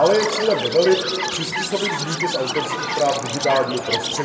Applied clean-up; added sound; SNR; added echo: none; Chirp, tweet; 4 dB; reverberation time 1.6 s.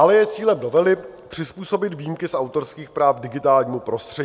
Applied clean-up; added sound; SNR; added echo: none; none; none; none.